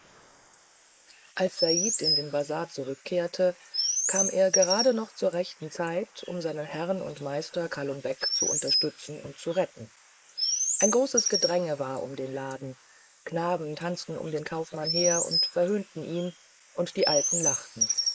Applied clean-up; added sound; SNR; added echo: neural mask model Resemble Enhance denoiser.